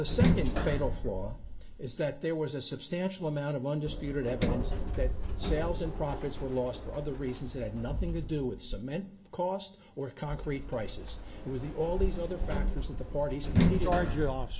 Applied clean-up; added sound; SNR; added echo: none; Sliding door; -1 dB; none.